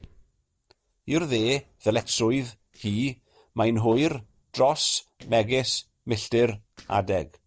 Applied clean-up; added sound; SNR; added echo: neural separator model SepFormer DNS4.